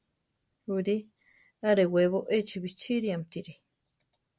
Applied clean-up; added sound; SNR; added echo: none; none; none; none.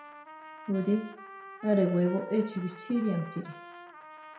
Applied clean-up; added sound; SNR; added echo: none; Trumpet; 16 dB; reverberation time 0.6 s.